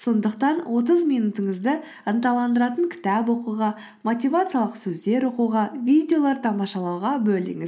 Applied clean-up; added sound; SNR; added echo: none; none; none; none.